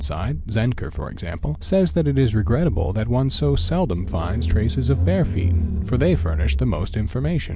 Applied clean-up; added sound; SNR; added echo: none; Engine / Car; 3 dB; none.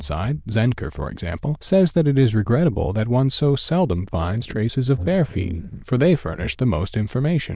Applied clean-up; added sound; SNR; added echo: neural diffusion model UNIVERSE++.